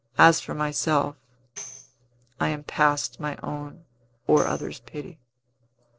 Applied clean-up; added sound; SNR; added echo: neural separator model SepFormer DNS4.